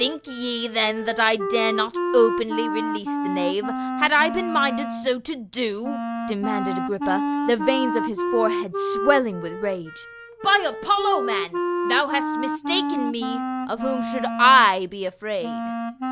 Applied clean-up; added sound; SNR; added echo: none; Wind instrument, woodwind instrument; 4 dB; none.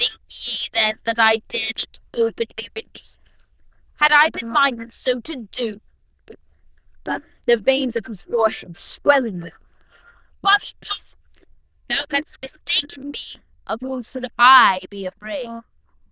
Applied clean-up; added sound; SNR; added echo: neural diffusion model UNIVERSE++.